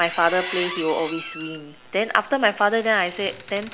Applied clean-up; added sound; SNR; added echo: none; Squeak; 13 dB; none.